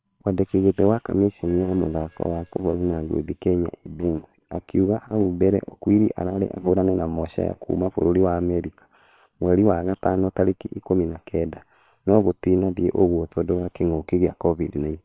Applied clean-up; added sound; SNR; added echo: neural separator model SepFormer WHAM!.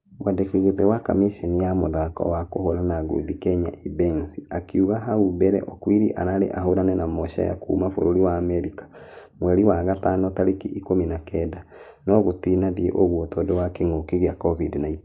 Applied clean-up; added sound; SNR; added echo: neural mask model Resemble Enhance denoiser.